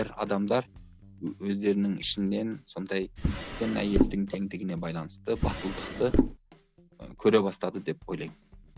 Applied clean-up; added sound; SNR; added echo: none; Drawer open or close; -2 dB; none.